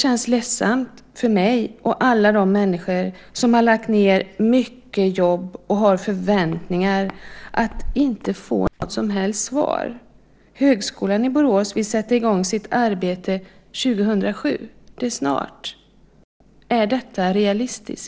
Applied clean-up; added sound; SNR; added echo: neural separator model SepFormer DNS4.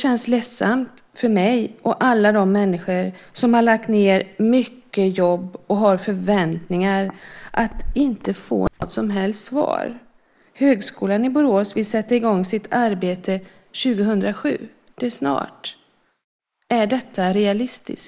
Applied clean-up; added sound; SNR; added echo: neural mask model Resemble Enhance denoiser.